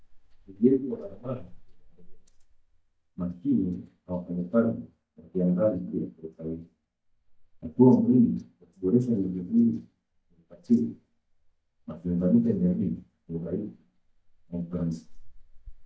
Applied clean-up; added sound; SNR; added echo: neural mask model DeepFilterNet 3.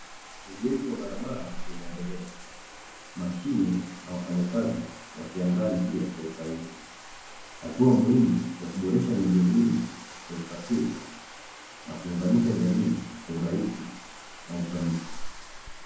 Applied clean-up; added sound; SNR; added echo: none; Bathtub (filling or washing); 13 dB; reverberation time 0.9 s.